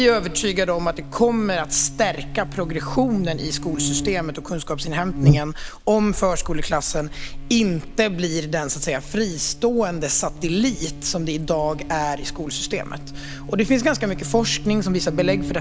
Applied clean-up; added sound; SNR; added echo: none; Buzz; 6 dB; none.